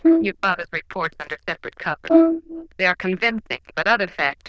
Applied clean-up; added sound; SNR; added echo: neural diffusion model UNIVERSE++.